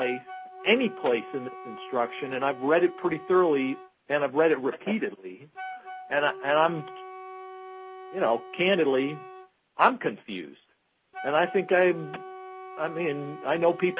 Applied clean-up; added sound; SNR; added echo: none; Wind instrument, woodwind instrument; 15 dB; none.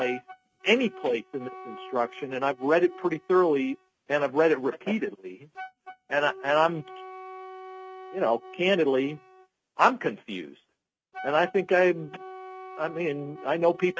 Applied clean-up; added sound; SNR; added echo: neural mask model RNNoise.